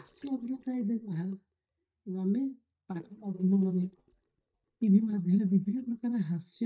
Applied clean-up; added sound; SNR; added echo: neural mask model DeepFilterNet 3.